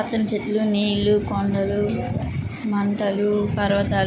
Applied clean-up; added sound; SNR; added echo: none; none; none; none.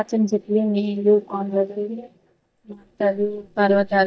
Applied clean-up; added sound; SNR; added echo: neural mask model DeepFilterNet 3.